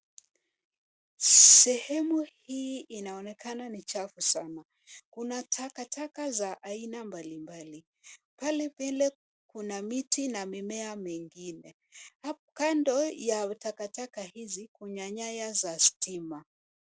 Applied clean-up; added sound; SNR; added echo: none; none; none; none.